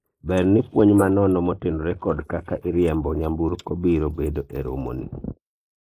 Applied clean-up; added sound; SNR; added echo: neural mask model Resemble Enhance denoiser.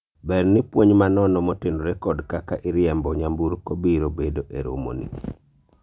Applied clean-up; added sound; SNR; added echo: none; none; none; none.